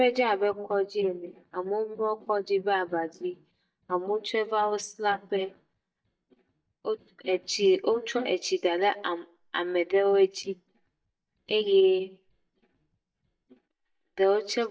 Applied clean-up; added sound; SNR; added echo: neural mask model DeepFilterNet 3.